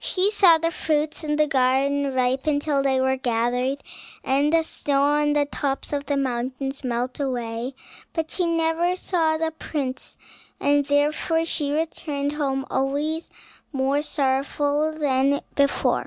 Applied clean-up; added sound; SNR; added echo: none; none; none; none.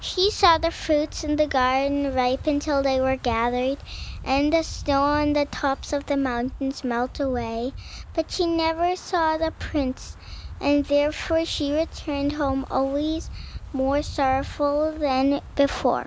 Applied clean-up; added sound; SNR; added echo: none; Wind; 14 dB; none.